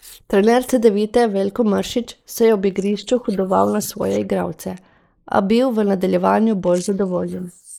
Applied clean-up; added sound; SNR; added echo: neural mask model Resemble Enhance denoiser.